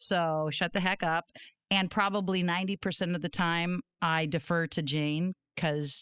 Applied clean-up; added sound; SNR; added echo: classical method spectral subtraction.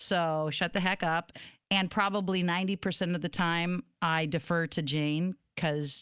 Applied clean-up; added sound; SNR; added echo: none; Cutlery, silverware; 12 dB; none.